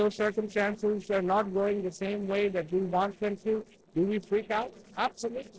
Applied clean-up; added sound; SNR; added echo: neural separator model SepFormer DNS4.